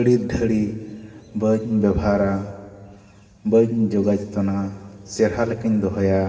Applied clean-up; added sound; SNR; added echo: none; none; none; reverberation time 2.3 s.